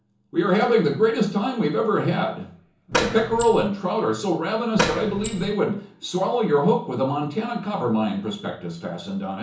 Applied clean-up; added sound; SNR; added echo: none; Door; 4 dB; reverberation time 0.7 s.